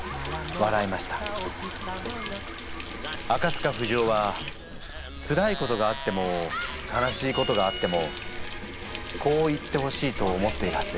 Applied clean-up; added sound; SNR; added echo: none; Chewing, mastication + Sink (filling or washing) / Water tap, faucet; 6 dB; none.